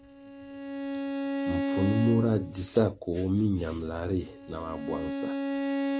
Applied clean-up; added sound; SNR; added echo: none; Bowed string instrument; 4 dB; none.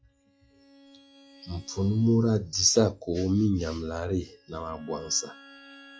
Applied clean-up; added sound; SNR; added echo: classical method log-MMSE.